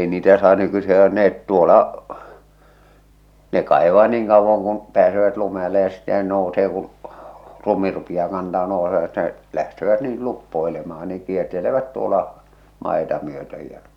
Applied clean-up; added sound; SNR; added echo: none; none; none; none.